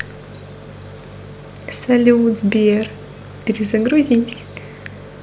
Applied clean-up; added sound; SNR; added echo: none; none; none; none.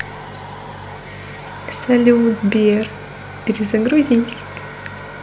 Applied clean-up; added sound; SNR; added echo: none; Domestic sounds, home sounds; 17 dB; none.